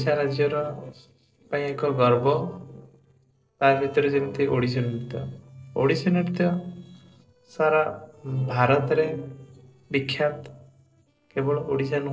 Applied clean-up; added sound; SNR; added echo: neural separator model SepFormer DNS4.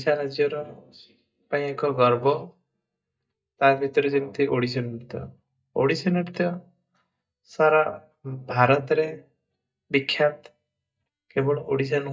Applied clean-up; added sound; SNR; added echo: neural mask model DeepFilterNet 3.